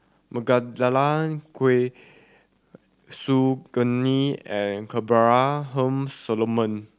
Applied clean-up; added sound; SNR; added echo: none; none; none; none.